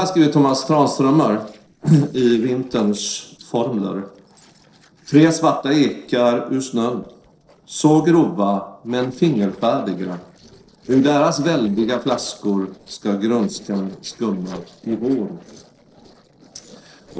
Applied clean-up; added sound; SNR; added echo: neural separator model SepFormer DNS4.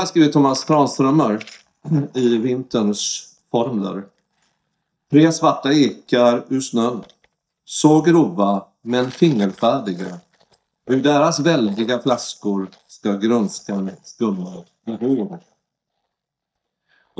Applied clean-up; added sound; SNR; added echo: neural mask model DeepFilterNet 3.